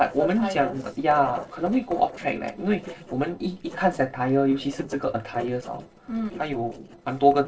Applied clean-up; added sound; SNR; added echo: neural separator model SepFormer DNS4.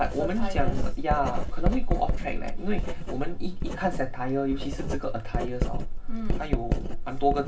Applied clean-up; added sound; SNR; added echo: none; Writing; -4 dB; reverberation time 0.4 s.